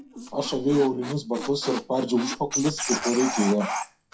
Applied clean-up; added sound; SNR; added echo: classical method WPE with log-MMSE.